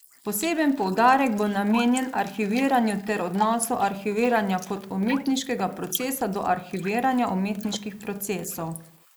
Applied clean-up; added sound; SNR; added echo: neural mask model Resemble Enhance denoiser.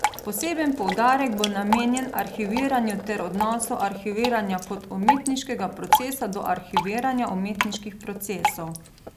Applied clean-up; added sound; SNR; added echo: none; Drip; 4 dB; none.